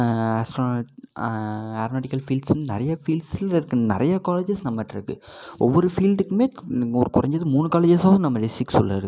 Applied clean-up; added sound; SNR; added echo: none; none; none; none.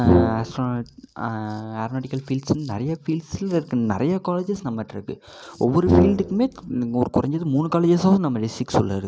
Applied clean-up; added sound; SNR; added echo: none; Brass instrument; -1 dB; none.